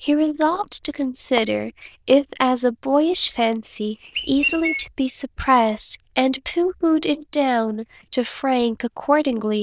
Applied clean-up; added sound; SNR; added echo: neural diffusion model UNIVERSE++.